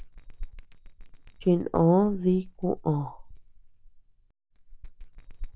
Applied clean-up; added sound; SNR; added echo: none; Bell; 12 dB; none.